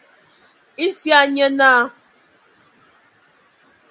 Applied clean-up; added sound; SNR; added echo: none; none; none; none.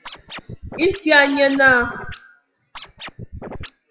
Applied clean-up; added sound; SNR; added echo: classical method WPE with log-MMSE.